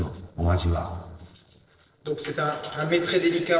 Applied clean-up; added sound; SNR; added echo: neural separator model SepFormer DNS4.